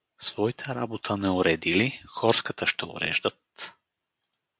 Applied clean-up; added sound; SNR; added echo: none; none; none; none.